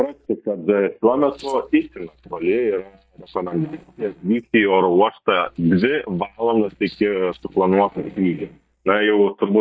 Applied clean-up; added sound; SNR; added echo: neural mask model DeepFilterNet 3.